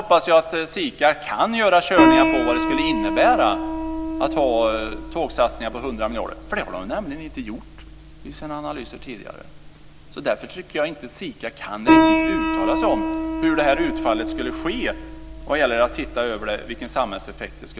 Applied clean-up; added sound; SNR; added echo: none; Piano; 1 dB; none.